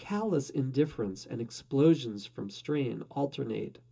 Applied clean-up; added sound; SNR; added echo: none; none; none; reverberation time 0.2 s.